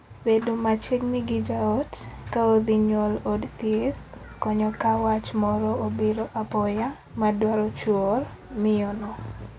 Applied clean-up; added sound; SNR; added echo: none; none; none; none.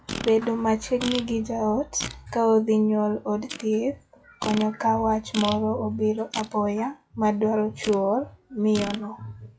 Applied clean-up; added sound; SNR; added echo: classical method log-MMSE.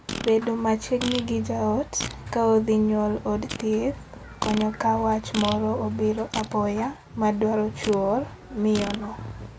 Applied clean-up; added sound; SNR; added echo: none; Fart; 14 dB; none.